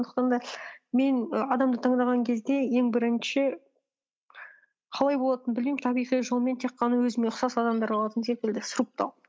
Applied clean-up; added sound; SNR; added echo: neural mask model DeepFilterNet 3.